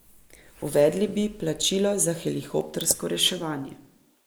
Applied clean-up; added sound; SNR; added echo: neural mask model Resemble Enhance denoiser.